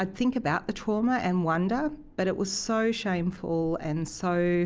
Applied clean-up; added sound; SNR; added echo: none; none; none; none.